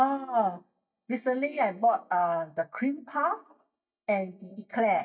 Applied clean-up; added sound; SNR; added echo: neural mask model DeepFilterNet 3.